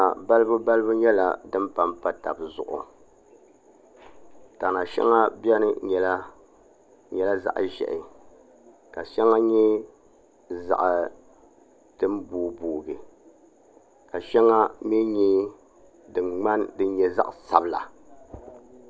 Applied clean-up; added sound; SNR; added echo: none; none; none; none.